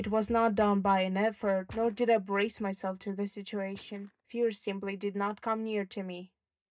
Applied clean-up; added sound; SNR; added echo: neural mask model DeepFilterNet 3.